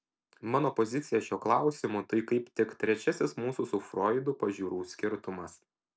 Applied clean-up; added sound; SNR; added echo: none; none; none; none.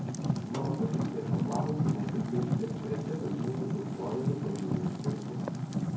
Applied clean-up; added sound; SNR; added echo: none; Fire; -4 dB; reverberation time 0.9 s.